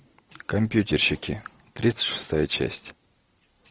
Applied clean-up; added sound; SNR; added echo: none; none; none; none.